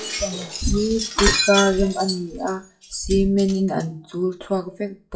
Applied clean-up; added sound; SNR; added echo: classical method WPE with log-MMSE.